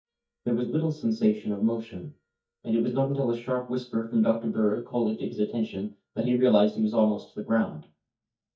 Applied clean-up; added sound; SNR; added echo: neural mask model DeepFilterNet 3.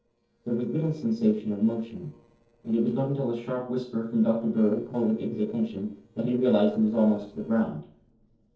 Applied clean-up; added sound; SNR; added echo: neural separator model SepFormer DNS4.